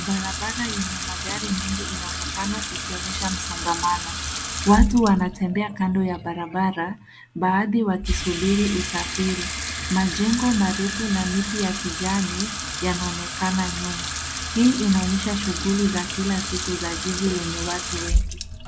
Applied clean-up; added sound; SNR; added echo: none; Sink (filling or washing) / Water tap, faucet; 4 dB; none.